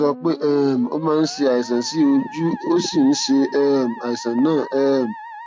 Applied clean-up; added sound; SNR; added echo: none; Musical instrument; 16 dB; none.